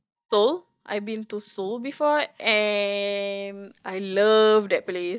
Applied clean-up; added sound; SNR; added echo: neural mask model DeepFilterNet 3.